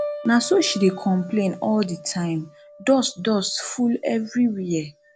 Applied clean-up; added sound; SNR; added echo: none; Piano; 16 dB; none.